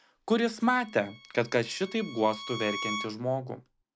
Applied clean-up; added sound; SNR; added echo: none; Bowed string instrument; 12 dB; none.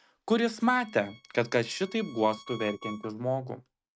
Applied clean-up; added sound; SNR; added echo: neural mask model RNNoise.